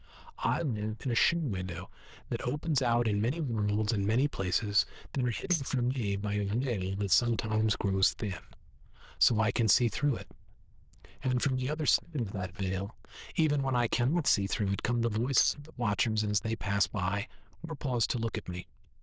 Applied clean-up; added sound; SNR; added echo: neural diffusion model UNIVERSE++.